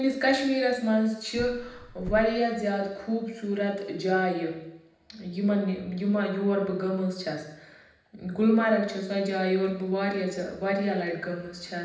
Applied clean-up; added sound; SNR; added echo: none; Car; 13 dB; reverberation time 0.9 s.